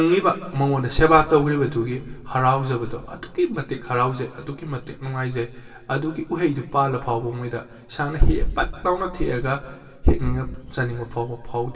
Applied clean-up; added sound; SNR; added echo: none; none; none; reverberation time 1.6 s.